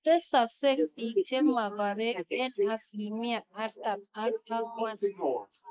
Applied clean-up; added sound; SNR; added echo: neural mask model Resemble Enhance denoiser.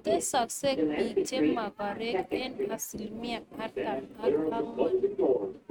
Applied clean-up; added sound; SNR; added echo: neural mask model RNNoise.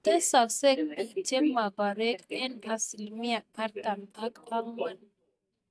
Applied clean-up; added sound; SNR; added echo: neural mask model DeepFilterNet 3.